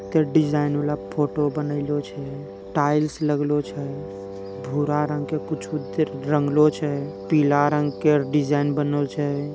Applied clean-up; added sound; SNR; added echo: none; Wind instrument, woodwind instrument; 13 dB; none.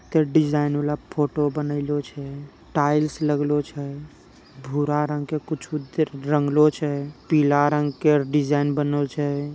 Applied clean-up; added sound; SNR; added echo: none; none; none; none.